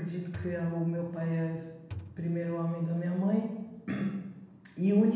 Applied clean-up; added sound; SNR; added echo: none; Thump, thud; 15 dB; reverberation time 1.1 s.